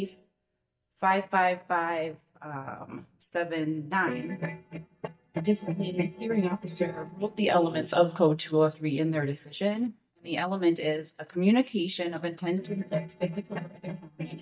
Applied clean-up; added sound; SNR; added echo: neural mask model DeepFilterNet 3.